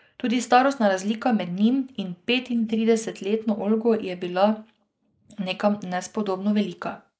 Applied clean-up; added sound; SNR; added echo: neural mask model Resemble Enhance denoiser.